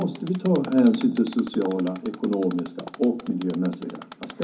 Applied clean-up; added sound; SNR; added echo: none; Mechanisms; 17 dB; reverberation time 0.3 s.